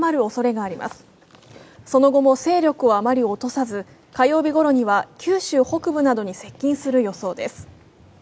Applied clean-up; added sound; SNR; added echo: none; none; none; none.